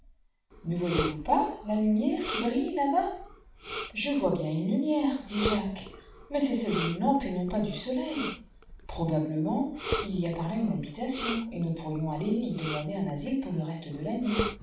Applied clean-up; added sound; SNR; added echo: none; Respiratory sounds; 9 dB; reverberation time 0.5 s.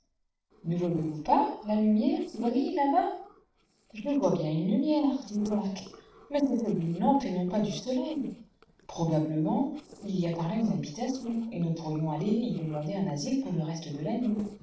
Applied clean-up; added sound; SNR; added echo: neural separator model SepFormer DNS4.